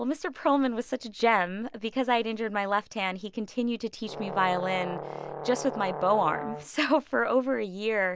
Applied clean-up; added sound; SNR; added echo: none; Brass instrument; 9 dB; none.